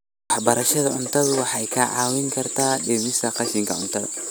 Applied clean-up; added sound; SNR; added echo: none; none; none; none.